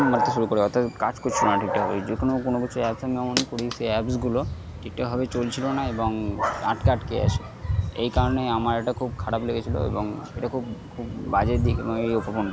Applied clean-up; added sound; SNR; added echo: none; Dog; 4 dB; none.